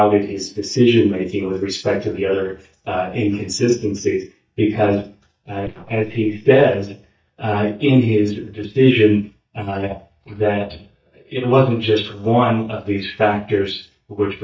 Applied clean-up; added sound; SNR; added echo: neural mask model DeepFilterNet 3.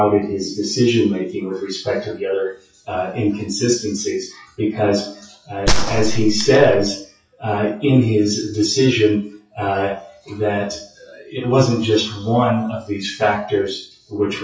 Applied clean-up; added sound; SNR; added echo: classical method WPE with log-MMSE.